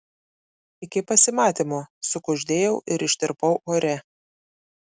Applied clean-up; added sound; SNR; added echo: none; none; none; none.